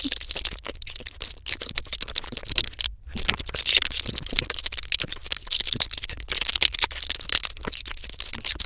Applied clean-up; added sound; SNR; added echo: neural diffusion model UNIVERSE++.